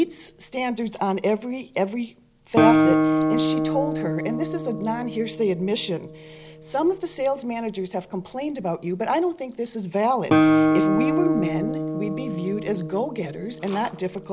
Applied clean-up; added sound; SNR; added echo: none; Guitar; -1 dB; none.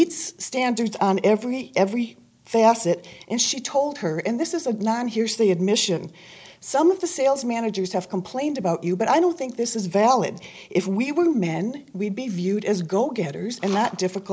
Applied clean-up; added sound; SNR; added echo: none; none; none; none.